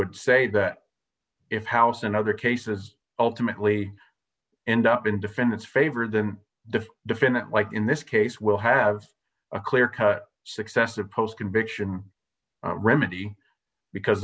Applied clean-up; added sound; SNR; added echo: none; none; none; none.